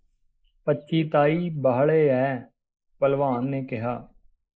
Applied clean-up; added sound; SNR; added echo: neural mask model Resemble Enhance denoiser.